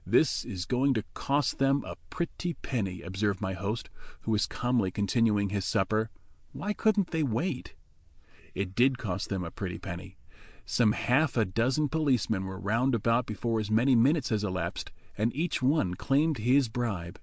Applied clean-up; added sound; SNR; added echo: neural mask model Resemble Enhance denoiser.